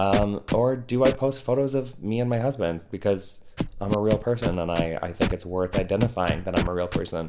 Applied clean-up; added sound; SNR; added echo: none; Scratching (performance technique); 6 dB; reverberation time 0.5 s.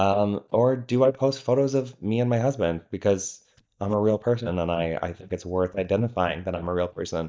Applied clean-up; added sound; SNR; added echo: neural mask model DeepFilterNet 3.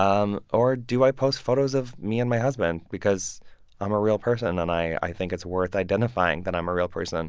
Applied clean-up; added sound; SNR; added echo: none; none; none; none.